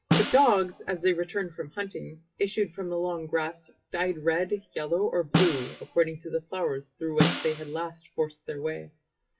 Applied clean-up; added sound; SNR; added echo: classical method WPE with log-MMSE.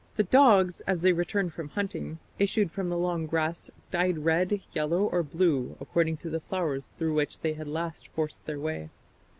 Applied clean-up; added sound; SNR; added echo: none; none; none; none.